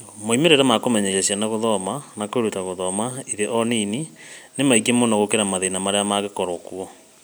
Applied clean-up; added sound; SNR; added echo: none; none; none; none.